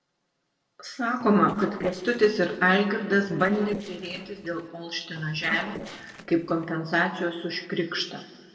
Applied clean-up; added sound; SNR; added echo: neural separator model SepFormer DNS4.